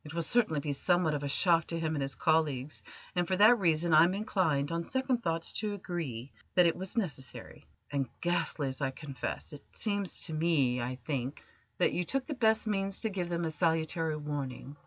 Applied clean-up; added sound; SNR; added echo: none; none; none; none.